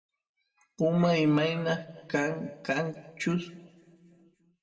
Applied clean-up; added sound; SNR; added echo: none; none; none; reverberation time 1.6 s.